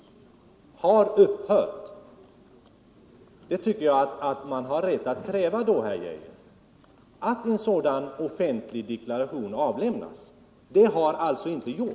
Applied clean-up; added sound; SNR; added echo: none; none; none; none.